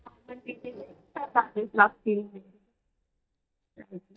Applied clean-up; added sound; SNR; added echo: neural mask model DeepFilterNet 3.